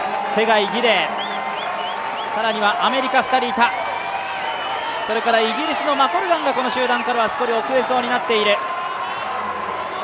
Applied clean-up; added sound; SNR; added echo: none; none; none; none.